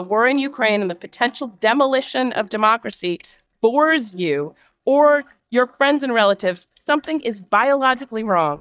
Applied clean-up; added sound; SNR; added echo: neural mask model DeepFilterNet 3.